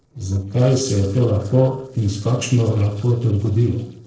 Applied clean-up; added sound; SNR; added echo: neural separator model SepFormer DNS4.